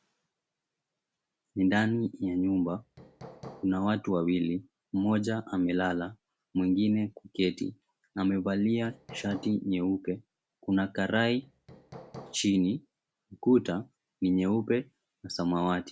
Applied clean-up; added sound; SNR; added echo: none; Hammer; 18 dB; none.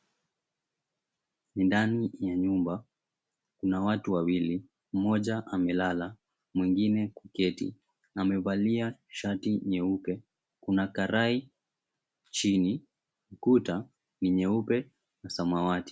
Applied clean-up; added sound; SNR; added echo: none; none; none; none.